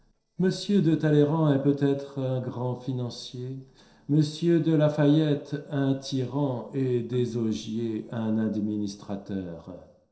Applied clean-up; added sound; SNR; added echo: neural separator model SepFormer DNS4.